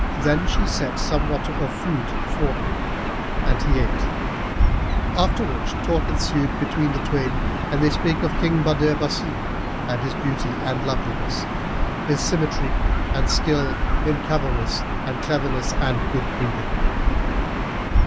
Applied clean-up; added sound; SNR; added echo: none; Gull, seagull / Ocean; -4 dB; none.